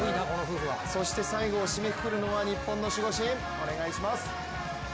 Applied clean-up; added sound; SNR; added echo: none; none; none; none.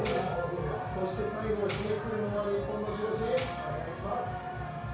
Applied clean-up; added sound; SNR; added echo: none; Tambourine; 4 dB; reverberation time 0.6 s.